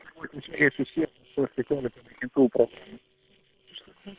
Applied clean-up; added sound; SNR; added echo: neural separator model SepFormer WHAM!.